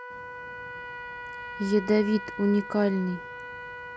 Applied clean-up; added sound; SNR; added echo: none; Trumpet; 11 dB; none.